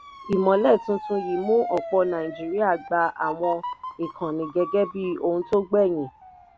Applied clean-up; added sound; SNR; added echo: none; Motor vehicle (road) / Siren; 13 dB; none.